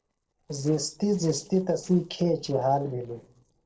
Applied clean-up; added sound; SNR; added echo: neural separator model SepFormer DNS4.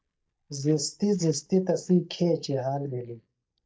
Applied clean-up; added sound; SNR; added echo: neural mask model DeepFilterNet 3.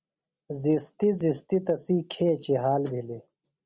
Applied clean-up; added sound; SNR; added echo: none; none; none; none.